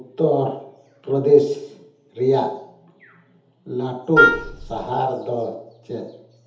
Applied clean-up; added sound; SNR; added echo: none; Wind instrument, woodwind instrument; -4 dB; reverberation time 0.8 s.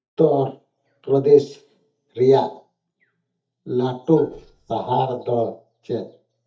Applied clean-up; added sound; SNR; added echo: neural mask model DeepFilterNet 3.